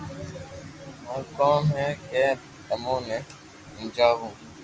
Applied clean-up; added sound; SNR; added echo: none; none; none; none.